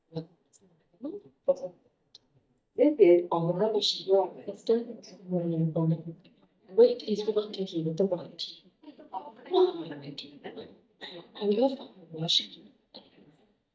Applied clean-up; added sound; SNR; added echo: neural mask model DeepFilterNet 3.